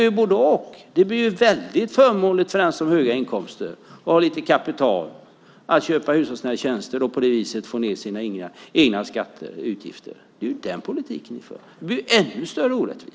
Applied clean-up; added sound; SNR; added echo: none; none; none; none.